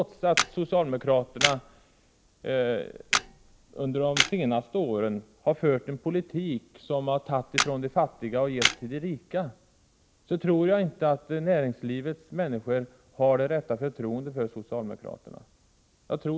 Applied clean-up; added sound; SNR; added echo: none; Camera; 3 dB; none.